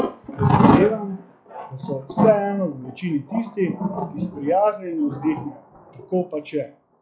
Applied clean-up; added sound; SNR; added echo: classical method log-MMSE.